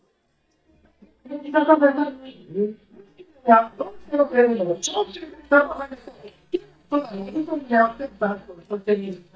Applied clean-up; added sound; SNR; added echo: neural mask model DeepFilterNet 3.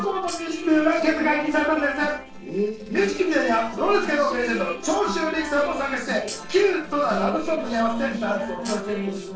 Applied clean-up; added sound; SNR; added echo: neural separator model SepFormer DNS4.